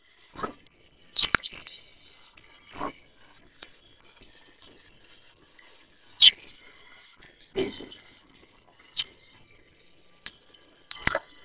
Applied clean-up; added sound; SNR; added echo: neural separator model SepFormer WHAMR!.